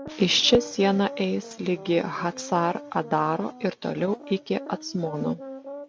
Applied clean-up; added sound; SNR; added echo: none; Brass instrument; 16 dB; none.